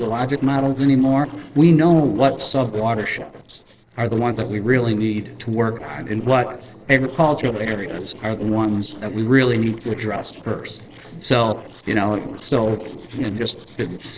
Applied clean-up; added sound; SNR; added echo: neural separator model SepFormer DNS4.